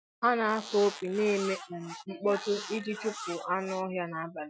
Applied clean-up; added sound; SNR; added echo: classical method Wiener filter.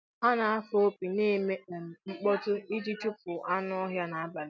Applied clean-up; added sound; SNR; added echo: none; none; none; none.